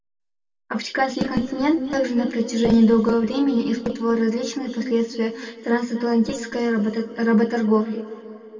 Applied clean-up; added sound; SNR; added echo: none; none; none; reverberation time 2.3 s.